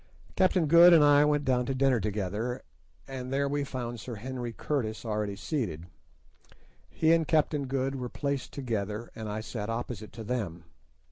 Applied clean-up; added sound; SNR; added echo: none; none; none; none.